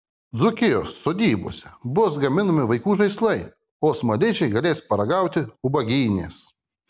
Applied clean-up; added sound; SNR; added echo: none; none; none; none.